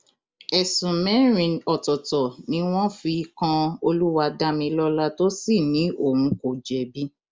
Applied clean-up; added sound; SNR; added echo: none; none; none; none.